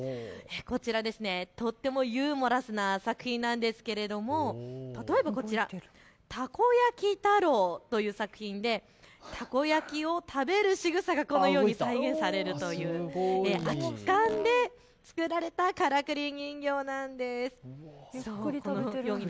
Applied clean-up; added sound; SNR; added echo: none; Fart; 19 dB; none.